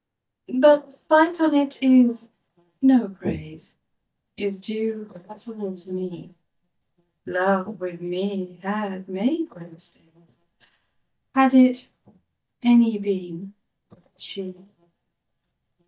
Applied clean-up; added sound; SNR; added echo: neural mask model DeepFilterNet 3.